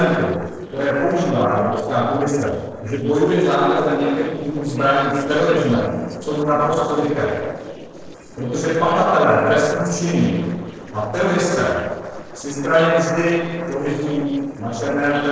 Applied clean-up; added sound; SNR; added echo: neural separator model SepFormer DNS4.